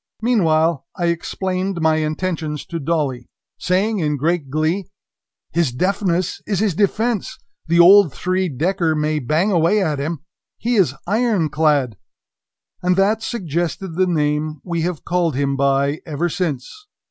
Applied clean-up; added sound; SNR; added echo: none; none; none; none.